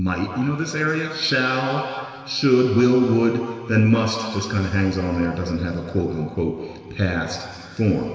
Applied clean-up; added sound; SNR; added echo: none; none; none; reverberation time 2.5 s.